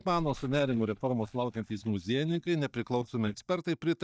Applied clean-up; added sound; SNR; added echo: neural mask model DeepFilterNet 3.